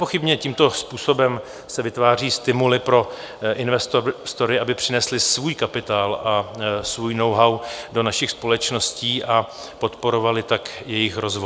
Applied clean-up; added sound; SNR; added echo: none; none; none; none.